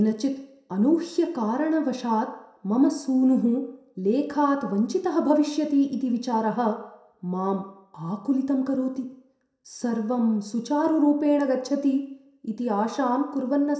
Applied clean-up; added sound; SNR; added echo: none; none; none; reverberation time 0.6 s.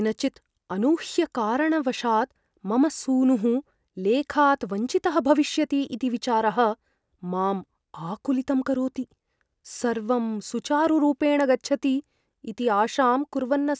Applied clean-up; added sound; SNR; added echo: none; none; none; none.